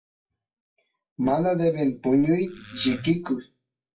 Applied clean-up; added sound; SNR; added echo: classical method WPE with log-MMSE.